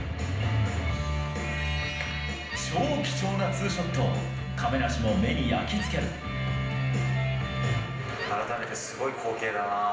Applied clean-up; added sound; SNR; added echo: none; Wood; 14 dB; reverberation time 0.8 s.